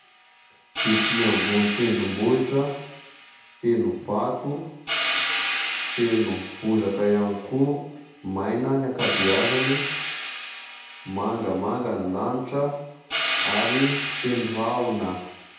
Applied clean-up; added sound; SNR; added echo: none; Hi-hat; 1 dB; reverberation time 0.8 s.